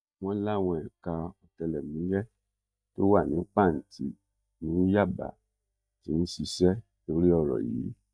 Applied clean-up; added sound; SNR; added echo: neural mask model DeepFilterNet 3.